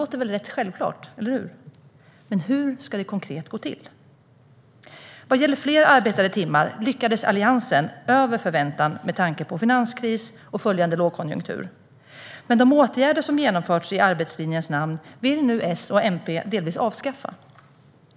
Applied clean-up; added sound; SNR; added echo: none; none; none; none.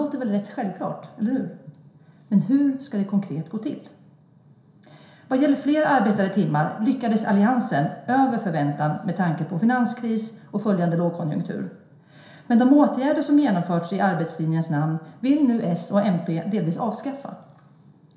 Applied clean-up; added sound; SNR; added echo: none; none; none; reverberation time 0.7 s.